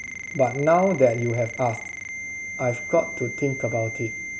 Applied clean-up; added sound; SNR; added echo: none; Ringtone; 10 dB; none.